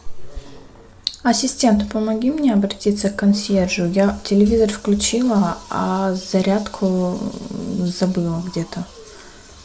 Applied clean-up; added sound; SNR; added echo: none; none; none; none.